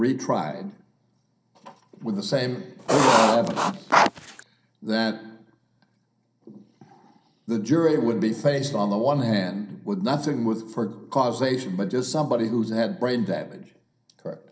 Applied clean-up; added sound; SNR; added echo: none; Writing; -4 dB; reverberation time 0.3 s.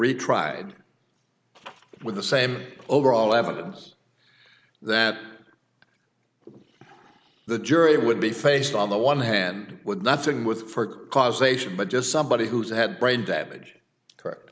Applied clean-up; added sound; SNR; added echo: none; none; none; none.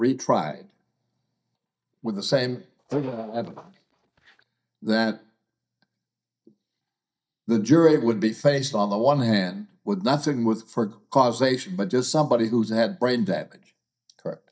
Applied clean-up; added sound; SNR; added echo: neural mask model DeepFilterNet 3.